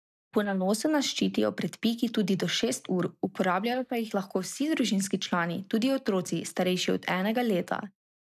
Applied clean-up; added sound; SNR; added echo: neural mask model DeepFilterNet 3.